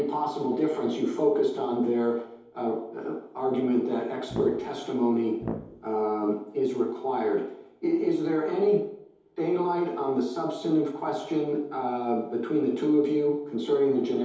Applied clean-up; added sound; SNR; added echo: none; Brass instrument; 10 dB; reverberation time 0.8 s.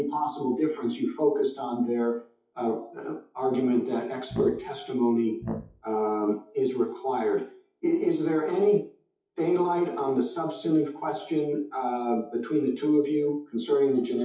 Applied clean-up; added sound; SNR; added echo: classical method WPE with log-MMSE.